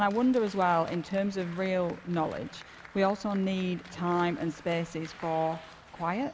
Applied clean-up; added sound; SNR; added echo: none; Applause; 20 dB; none.